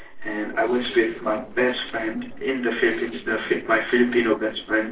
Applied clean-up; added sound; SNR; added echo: neural separator model SepFormer DNS4.